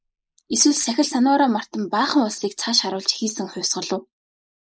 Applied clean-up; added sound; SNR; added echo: neural mask model Resemble Enhance denoiser.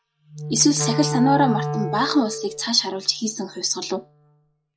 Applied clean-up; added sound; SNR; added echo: classical method log-MMSE.